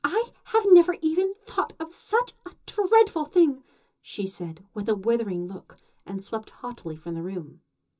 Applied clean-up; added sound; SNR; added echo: none; none; none; reverberation time 0.2 s.